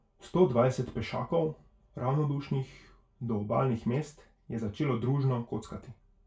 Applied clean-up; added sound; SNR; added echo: none; none; none; reverberation time 0.2 s.